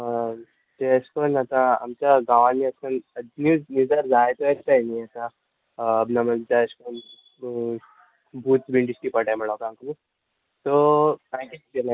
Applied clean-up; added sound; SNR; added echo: none; none; none; none.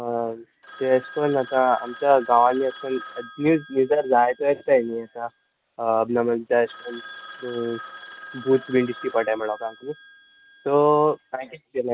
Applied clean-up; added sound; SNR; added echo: none; Telephone; 15 dB; none.